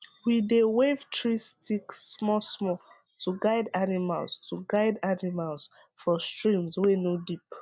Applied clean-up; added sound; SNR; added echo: none; none; none; none.